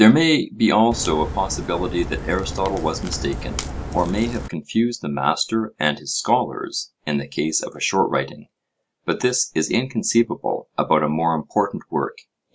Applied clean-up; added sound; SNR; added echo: none; Crack; 8 dB; none.